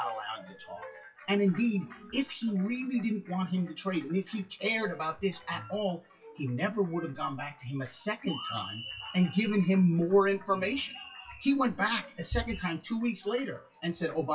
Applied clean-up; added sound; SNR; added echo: classical method WPE with log-MMSE.